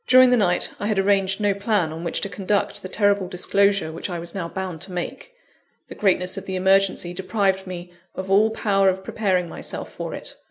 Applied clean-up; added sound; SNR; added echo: none; none; none; none.